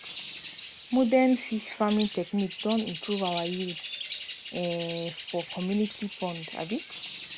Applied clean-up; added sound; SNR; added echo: none; Bird; 11 dB; none.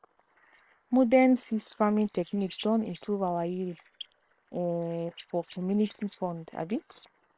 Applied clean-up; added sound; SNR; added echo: neural separator model SepFormer WHAM!.